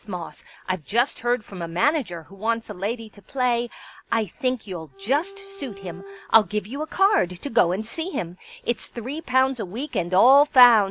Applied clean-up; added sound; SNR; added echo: none; Bowed string instrument; 18 dB; none.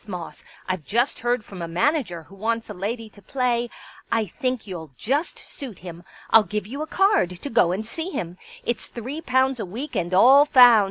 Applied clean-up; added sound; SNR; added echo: none; none; none; none.